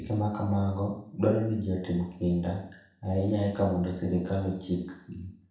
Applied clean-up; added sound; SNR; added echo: none; none; none; reverberation time 0.6 s.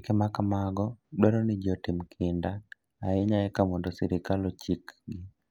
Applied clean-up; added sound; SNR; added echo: none; none; none; none.